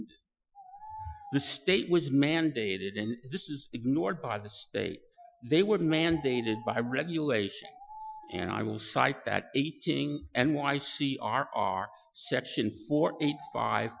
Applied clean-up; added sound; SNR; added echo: classical method Wiener filter.